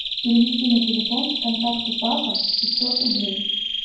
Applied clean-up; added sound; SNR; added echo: none; Bird vocalization, bird call, bird song; 1 dB; reverberation time 0.9 s.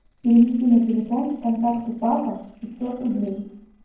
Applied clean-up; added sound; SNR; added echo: neural separator model SepFormer DNS4.